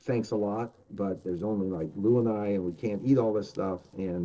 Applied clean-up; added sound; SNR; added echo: neural separator model SepFormer DNS4.